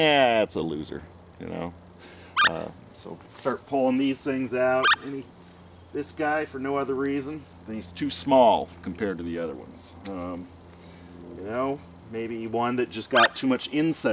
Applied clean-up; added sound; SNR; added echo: none; Animal; 0 dB; none.